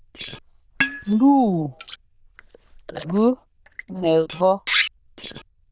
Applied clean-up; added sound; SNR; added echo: neural diffusion model UNIVERSE++.